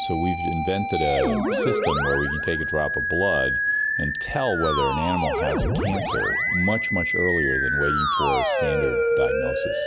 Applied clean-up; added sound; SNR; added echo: none; Musical instrument; -3 dB; none.